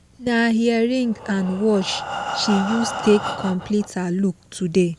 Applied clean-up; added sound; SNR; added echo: none; Breathing; 11 dB; none.